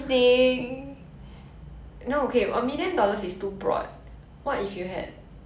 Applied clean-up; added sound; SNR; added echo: none; none; none; none.